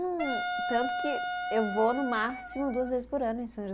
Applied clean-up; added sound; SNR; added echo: none; Wind instrument, woodwind instrument; 4 dB; none.